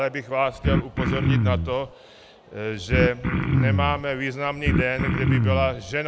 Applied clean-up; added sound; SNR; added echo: none; Cough; -4 dB; none.